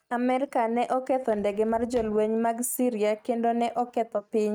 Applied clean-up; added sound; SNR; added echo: neural mask model RNNoise.